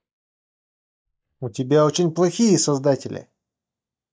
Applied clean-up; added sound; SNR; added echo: neural mask model DeepFilterNet 3.